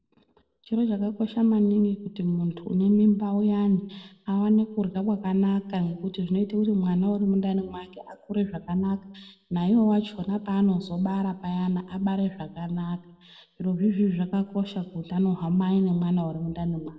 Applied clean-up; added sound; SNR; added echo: none; none; none; reverberation time 0.8 s.